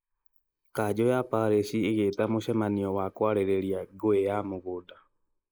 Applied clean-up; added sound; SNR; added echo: neural mask model Resemble Enhance denoiser.